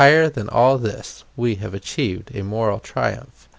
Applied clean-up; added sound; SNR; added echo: none; none; none; none.